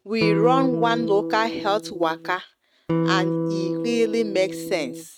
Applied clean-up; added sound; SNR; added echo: neural mask model RNNoise.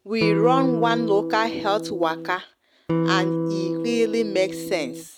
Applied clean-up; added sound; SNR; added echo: none; Electric guitar; 2 dB; none.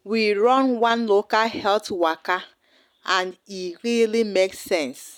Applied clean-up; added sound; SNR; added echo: none; none; none; none.